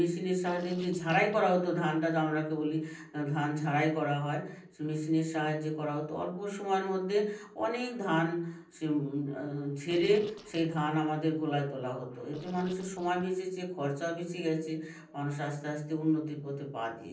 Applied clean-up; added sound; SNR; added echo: neural separator model SepFormer DNS4.